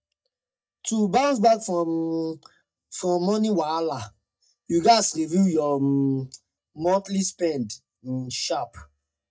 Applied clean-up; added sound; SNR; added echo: neural mask model DeepFilterNet 3.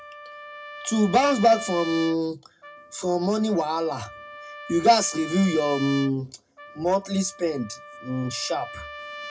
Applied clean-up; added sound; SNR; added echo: none; Trumpet; 14 dB; reverberation time 0.2 s.